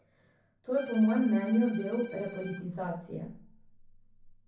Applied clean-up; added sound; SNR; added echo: none; Bowed string instrument; 19 dB; reverberation time 0.6 s.